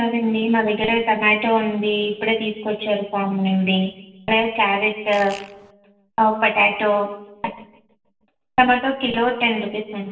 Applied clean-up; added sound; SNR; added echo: neural separator model SepFormer DNS4.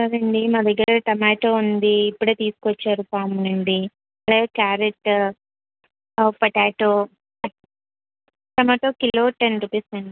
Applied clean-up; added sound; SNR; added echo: none; none; none; none.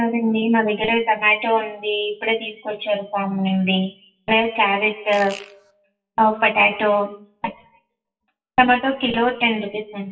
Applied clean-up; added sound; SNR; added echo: classical method WPE with log-MMSE.